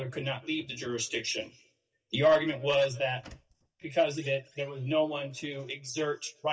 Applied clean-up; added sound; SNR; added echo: neural mask model DeepFilterNet 3.